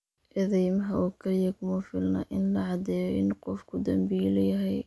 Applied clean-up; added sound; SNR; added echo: none; none; none; none.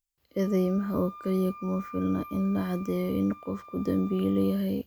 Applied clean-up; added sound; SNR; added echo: none; Wind instrument, woodwind instrument; 18 dB; none.